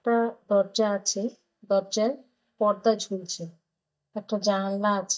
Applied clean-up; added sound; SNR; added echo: neural mask model DeepFilterNet 3.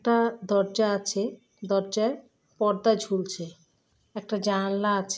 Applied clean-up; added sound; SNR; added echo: none; none; none; none.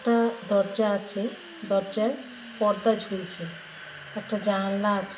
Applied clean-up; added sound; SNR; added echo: none; Domestic sounds, home sounds; 15 dB; reverberation time 0.7 s.